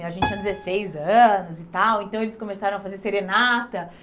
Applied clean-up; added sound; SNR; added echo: none; Piano; 12 dB; none.